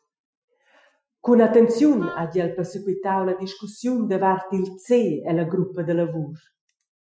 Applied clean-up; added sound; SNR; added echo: classical method Wiener filter.